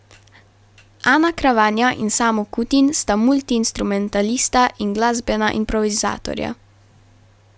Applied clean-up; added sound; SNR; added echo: none; none; none; none.